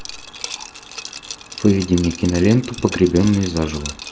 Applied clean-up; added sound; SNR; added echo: none; Liquid; 14 dB; none.